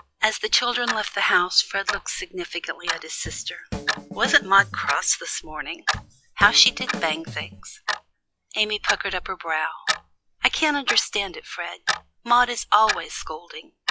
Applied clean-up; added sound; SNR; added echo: classical method log-MMSE.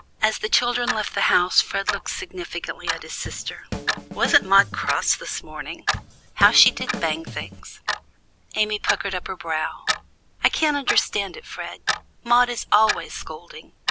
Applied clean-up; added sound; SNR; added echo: none; Clock + Drum kit; 8 dB; none.